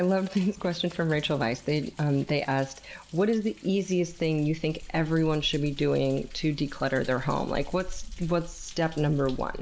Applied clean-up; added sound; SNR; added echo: none; Thunder; 13 dB; none.